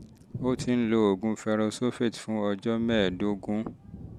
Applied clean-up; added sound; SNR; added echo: none; Thunder; 17 dB; none.